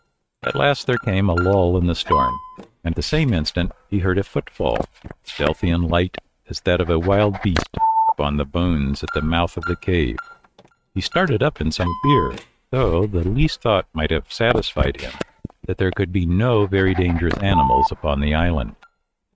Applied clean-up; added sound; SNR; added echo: neural mask model RNNoise.